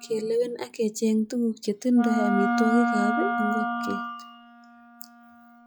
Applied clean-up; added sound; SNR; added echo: classical method log-MMSE.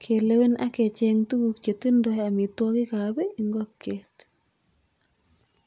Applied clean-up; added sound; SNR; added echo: none; none; none; none.